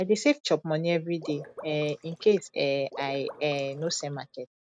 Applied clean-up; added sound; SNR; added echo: neural mask model RNNoise.